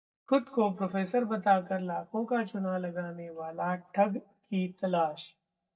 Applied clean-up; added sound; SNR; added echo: neural mask model DeepFilterNet 3.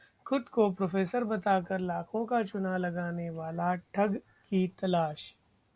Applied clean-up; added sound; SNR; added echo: none; none; none; none.